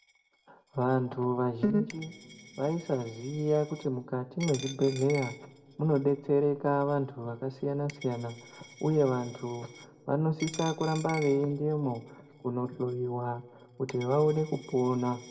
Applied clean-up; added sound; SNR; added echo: none; Coin (dropping); 19 dB; reverberation time 1.7 s.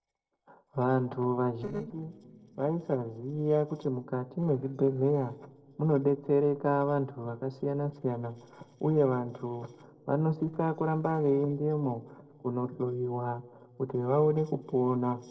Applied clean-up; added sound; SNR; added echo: neural separator model SepFormer DNS4.